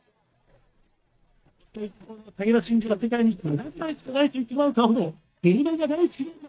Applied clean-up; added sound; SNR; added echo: neural mask model DeepFilterNet 3.